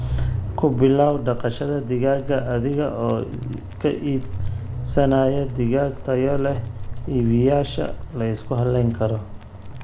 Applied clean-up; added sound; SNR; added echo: none; Boiling; 11 dB; none.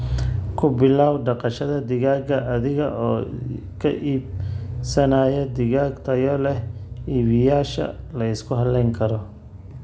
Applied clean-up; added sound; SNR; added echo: none; none; none; none.